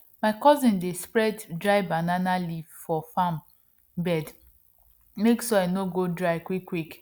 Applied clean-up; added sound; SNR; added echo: none; none; none; none.